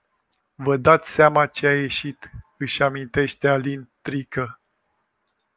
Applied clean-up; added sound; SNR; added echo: none; none; none; none.